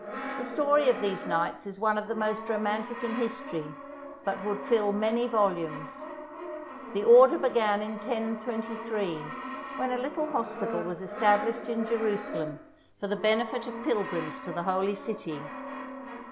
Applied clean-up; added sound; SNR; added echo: none; Brass instrument; 9 dB; none.